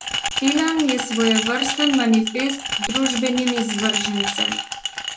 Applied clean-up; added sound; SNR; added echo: none; Glass; 3 dB; reverberation time 0.2 s.